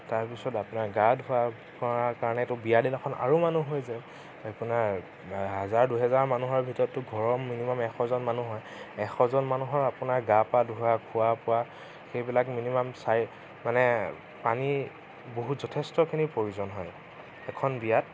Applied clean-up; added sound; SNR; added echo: none; none; none; none.